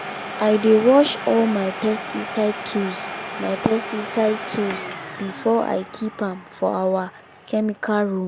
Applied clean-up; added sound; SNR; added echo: none; Domestic sounds, home sounds; 10 dB; none.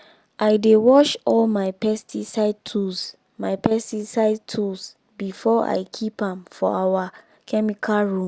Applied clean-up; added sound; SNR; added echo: none; none; none; none.